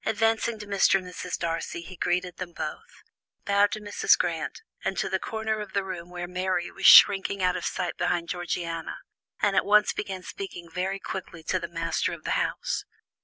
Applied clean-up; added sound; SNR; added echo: none; none; none; none.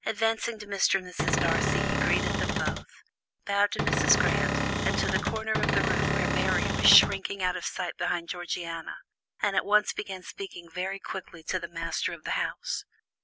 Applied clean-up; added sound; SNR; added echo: none; Cupboard open or close / Door; -3 dB; none.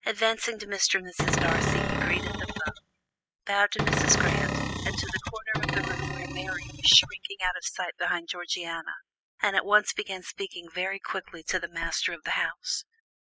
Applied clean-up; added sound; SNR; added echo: classical method spectral subtraction.